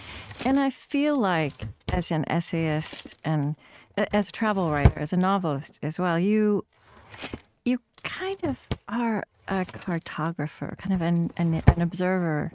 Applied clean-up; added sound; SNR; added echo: neural mask model RNNoise.